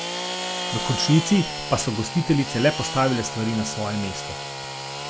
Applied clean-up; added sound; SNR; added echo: none; Sawing / Engine; 6 dB; none.